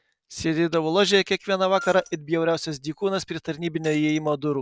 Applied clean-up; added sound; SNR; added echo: none; Wind instrument, woodwind instrument + Shatter; 17 dB; none.